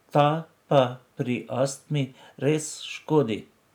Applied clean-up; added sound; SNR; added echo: none; none; none; none.